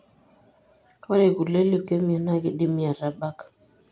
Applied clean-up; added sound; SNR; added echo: none; none; none; none.